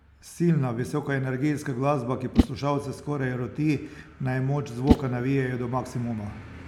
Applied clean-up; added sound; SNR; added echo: none; Whoosh, swoosh, swish; 3 dB; none.